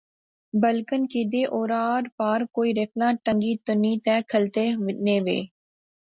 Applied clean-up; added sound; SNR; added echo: none; none; none; none.